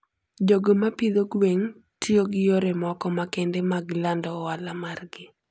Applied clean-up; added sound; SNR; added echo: none; none; none; none.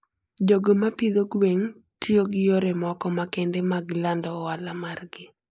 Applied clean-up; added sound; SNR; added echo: neural mask model Resemble Enhance denoiser.